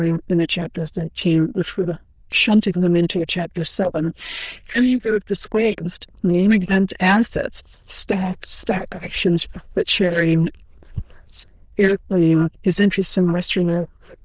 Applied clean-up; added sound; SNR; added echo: neural diffusion model UNIVERSE++.